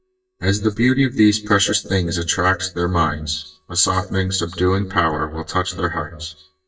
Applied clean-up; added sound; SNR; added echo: neural mask model DeepFilterNet 3.